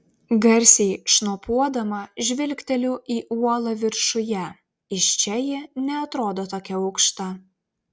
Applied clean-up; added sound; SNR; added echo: none; none; none; none.